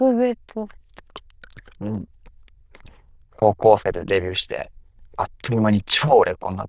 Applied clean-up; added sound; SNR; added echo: neural diffusion model UNIVERSE++.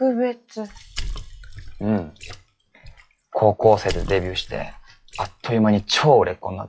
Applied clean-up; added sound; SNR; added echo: classical method log-MMSE.